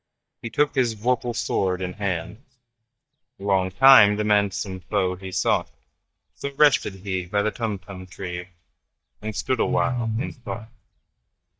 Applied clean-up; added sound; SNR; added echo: neural mask model DeepFilterNet 3.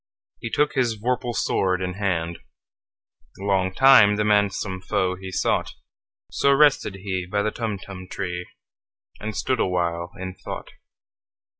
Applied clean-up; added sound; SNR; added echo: none; none; none; none.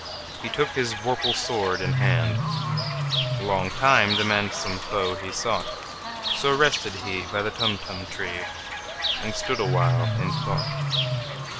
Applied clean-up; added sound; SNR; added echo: none; Bird / Fowl; 0 dB; none.